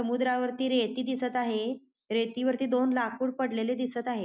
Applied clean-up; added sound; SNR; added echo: none; none; none; none.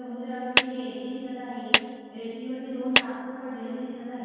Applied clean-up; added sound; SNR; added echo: none; Clapping; -4 dB; reverberation time 2.1 s.